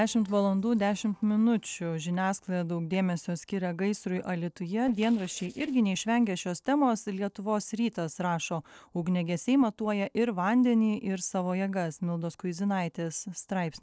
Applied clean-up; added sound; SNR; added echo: neural separator model SepFormer DNS4.